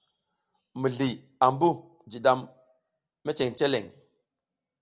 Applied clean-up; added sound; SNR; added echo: none; none; none; none.